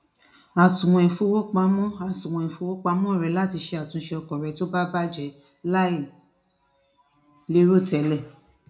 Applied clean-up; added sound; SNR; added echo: none; none; none; reverberation time 0.3 s.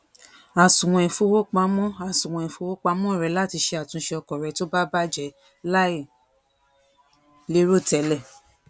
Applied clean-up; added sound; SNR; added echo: none; none; none; none.